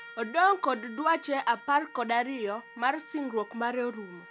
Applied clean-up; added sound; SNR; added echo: none; Trumpet; 20 dB; none.